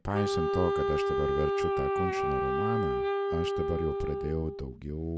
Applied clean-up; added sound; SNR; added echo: none; Wind instrument, woodwind instrument; -4 dB; none.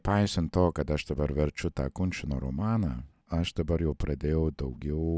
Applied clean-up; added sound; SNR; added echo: none; none; none; none.